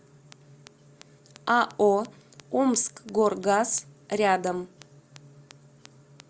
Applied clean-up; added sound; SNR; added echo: none; none; none; none.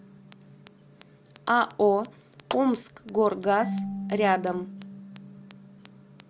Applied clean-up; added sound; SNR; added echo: none; Clapping + Marimba, xylophone / Wood; 11 dB; none.